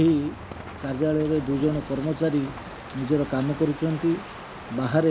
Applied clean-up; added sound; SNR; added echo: none; Crow; 13 dB; none.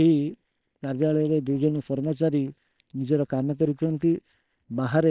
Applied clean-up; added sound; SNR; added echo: neural separator model SepFormer WHAM!.